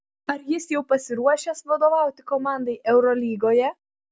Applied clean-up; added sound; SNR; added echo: none; none; none; none.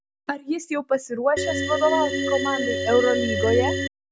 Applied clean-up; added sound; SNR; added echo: none; Organ; 1 dB; none.